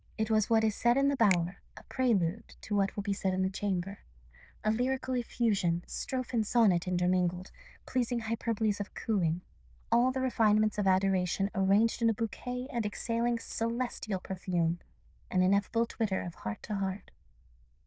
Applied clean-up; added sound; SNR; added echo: neural diffusion model UNIVERSE++.